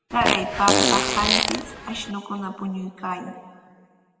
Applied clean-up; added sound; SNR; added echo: none; Fart; -4 dB; reverberation time 1.7 s.